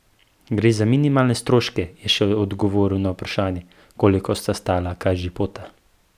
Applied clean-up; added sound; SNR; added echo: none; none; none; none.